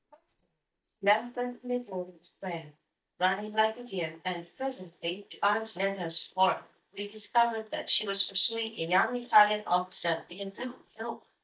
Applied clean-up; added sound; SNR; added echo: neural mask model DeepFilterNet 3.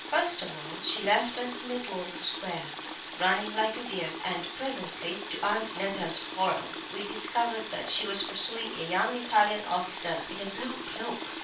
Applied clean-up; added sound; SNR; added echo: none; Water tap, faucet; 7 dB; reverberation time 0.3 s.